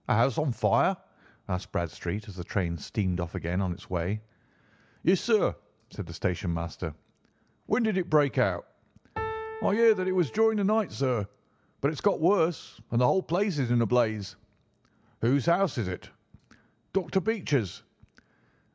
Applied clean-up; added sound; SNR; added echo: none; Piano; 9 dB; none.